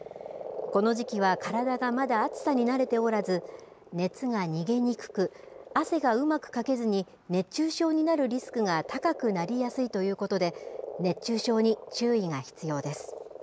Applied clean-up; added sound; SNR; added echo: none; Frog; 14 dB; none.